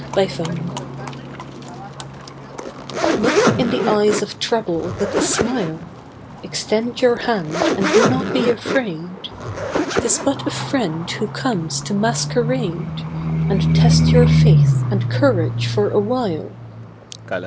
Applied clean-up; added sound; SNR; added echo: none; Livestock, farm animals, working animals + Zipper (clothing); -1 dB; none.